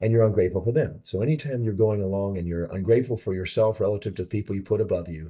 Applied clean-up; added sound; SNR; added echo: neural mask model DeepFilterNet 3.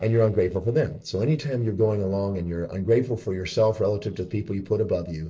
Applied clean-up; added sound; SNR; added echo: neural separator model SepFormer DNS4.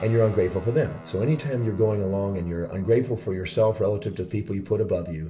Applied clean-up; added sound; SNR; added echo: none; Guitar; 20 dB; reverberation time 0.6 s.